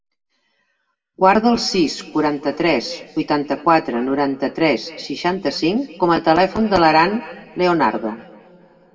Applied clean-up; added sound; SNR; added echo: none; none; none; reverberation time 2.1 s.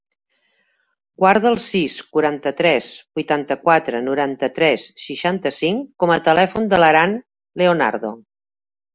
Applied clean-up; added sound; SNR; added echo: none; none; none; none.